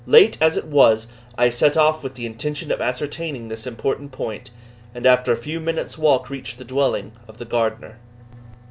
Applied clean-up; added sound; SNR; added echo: none; none; none; none.